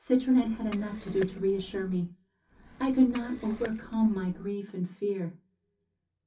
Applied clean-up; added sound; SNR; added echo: none; Liquid; 17 dB; reverberation time 0.3 s.